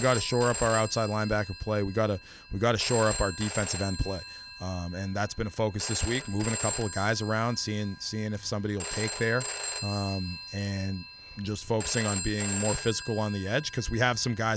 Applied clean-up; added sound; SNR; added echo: none; Telephone; 8 dB; none.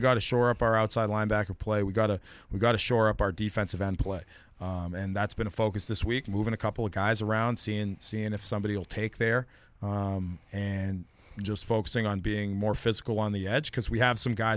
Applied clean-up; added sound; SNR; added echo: none; none; none; none.